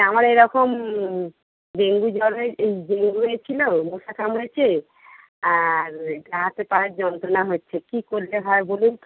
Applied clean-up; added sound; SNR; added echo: none; none; none; none.